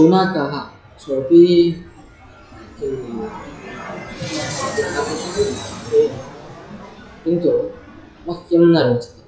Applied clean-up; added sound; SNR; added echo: classical method WPE with log-MMSE.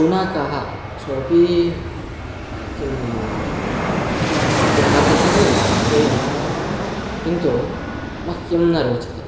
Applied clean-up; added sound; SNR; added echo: none; Fixed-wing aircraft, airplane; 0 dB; reverberation time 1.3 s.